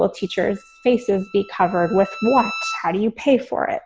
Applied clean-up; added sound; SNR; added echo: none; Bowed string instrument; 15 dB; none.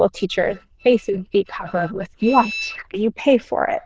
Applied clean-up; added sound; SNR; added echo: neural diffusion model UNIVERSE++.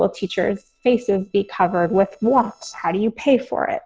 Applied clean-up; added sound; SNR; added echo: neural separator model SepFormer DNS4.